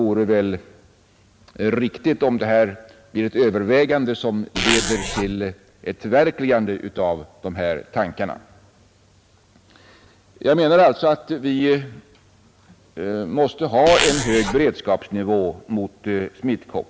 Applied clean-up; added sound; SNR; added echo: none; Zipper (clothing); 2 dB; none.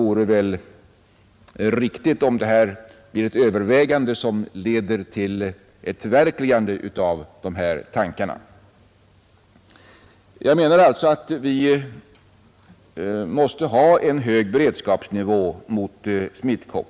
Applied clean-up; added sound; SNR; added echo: none; none; none; none.